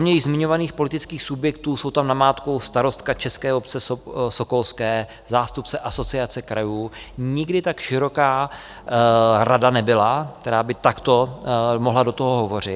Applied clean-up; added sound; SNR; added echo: none; none; none; none.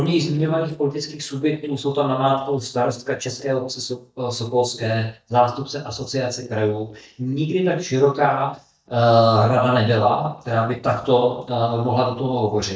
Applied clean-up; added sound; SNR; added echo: neural mask model DeepFilterNet 3.